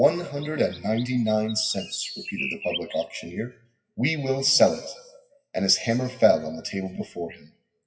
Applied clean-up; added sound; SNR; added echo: classical method WPE with log-MMSE.